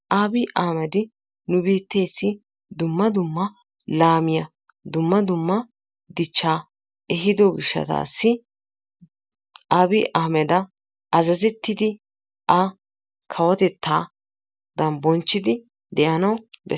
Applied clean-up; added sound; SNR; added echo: none; none; none; none.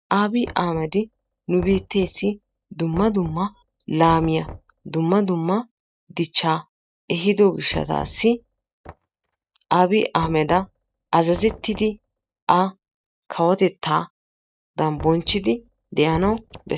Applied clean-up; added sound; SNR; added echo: neural mask model RNNoise.